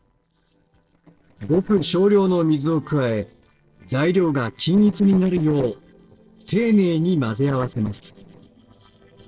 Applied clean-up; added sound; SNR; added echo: neural separator model SepFormer DNS4.